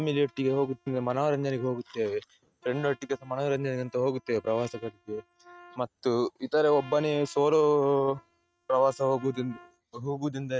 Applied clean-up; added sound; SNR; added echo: neural mask model RNNoise.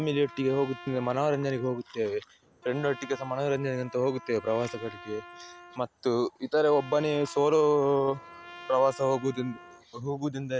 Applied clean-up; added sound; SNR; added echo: none; Trumpet; 19 dB; none.